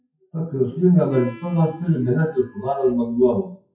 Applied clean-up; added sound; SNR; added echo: classical method WPE with log-MMSE.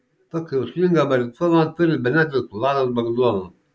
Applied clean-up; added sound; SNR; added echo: none; none; none; none.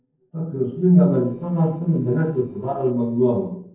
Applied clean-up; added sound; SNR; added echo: neural separator model SepFormer DNS4.